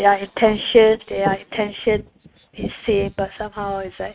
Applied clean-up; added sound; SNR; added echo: neural mask model RNNoise.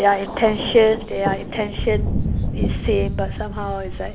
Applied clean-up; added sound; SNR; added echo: none; Thunder; 3 dB; none.